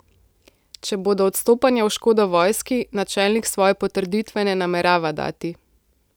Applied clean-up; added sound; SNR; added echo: none; none; none; none.